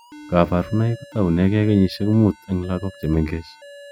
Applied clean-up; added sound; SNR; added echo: classical method spectral subtraction.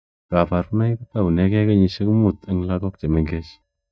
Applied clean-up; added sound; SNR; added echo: neural mask model DeepFilterNet 3.